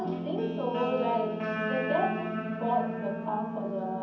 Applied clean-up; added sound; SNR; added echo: none; Guitar; 2 dB; reverberation time 0.8 s.